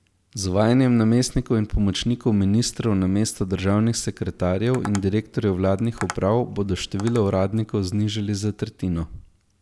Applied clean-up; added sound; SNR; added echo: none; Tap; 18 dB; none.